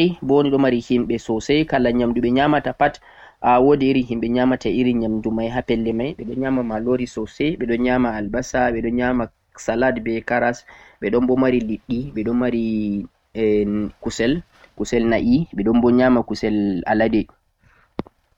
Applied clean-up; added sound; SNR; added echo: neural mask model RNNoise.